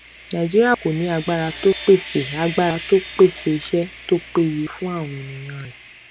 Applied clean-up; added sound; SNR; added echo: none; Sawing; 15 dB; none.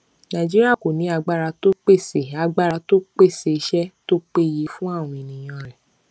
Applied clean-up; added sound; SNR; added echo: none; none; none; none.